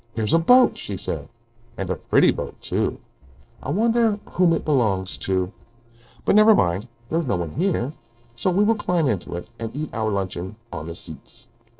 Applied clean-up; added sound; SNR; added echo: neural separator model SepFormer DNS4.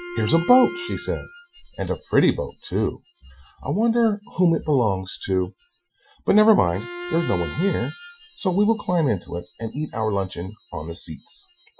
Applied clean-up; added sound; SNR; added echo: classical method Wiener filter.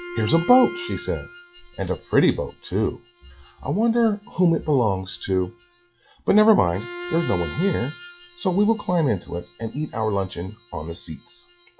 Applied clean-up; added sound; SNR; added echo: classical method log-MMSE.